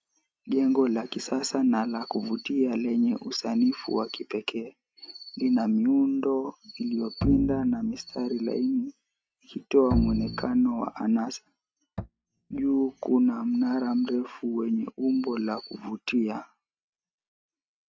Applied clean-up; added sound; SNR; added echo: neural mask model RNNoise.